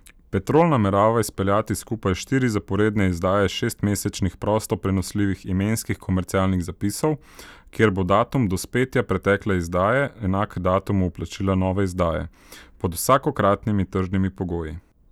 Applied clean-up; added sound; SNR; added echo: none; none; none; none.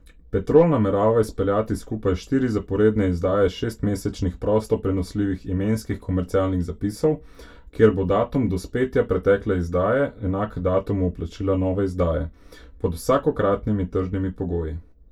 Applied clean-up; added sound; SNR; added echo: none; none; none; reverberation time 0.2 s.